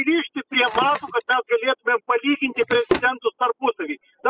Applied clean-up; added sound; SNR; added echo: classical method spectral subtraction.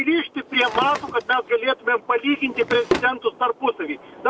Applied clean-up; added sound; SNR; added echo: none; Drawer open or close; 11 dB; none.